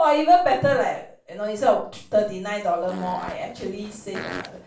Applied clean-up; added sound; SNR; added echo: none; Fart; 14 dB; reverberation time 0.3 s.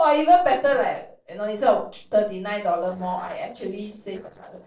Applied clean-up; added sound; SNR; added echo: neural separator model SepFormer DNS4.